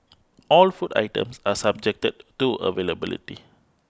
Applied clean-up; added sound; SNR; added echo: none; none; none; none.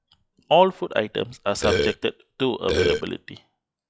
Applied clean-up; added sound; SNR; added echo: classical method log-MMSE.